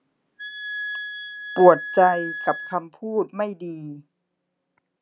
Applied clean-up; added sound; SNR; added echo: none; Wind instrument, woodwind instrument; 10 dB; none.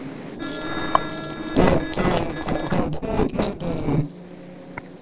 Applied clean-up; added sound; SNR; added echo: neural separator model SepFormer DNS4.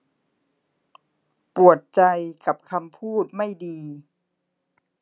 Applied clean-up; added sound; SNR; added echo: none; none; none; none.